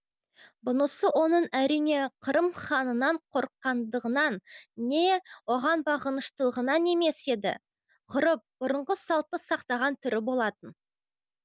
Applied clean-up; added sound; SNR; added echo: none; none; none; none.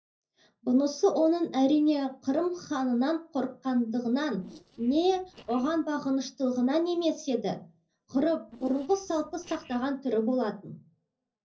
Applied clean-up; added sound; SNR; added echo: neural separator model SepFormer DNS4.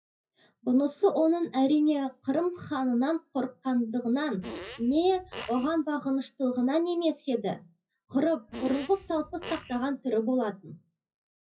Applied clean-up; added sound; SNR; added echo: classical method WPE with log-MMSE.